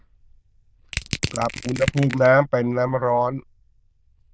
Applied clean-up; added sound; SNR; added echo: neural diffusion model UNIVERSE++.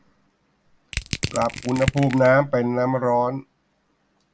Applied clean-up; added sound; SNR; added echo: none; Crushing; 7 dB; none.